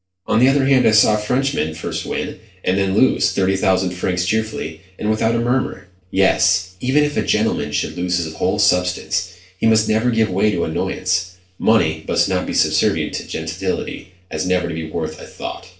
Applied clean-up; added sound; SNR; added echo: neural separator model SepFormer DNS4.